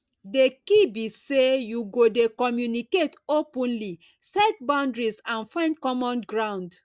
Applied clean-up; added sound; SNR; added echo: none; none; none; none.